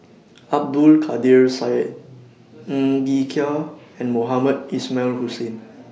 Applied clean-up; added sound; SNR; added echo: none; none; none; none.